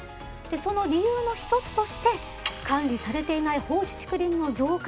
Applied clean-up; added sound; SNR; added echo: none; Sawing; 12 dB; none.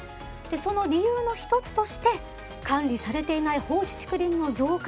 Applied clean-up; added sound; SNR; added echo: none; none; none; none.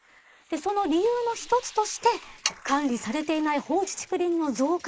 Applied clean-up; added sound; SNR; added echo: neural mask model Resemble Enhance denoiser.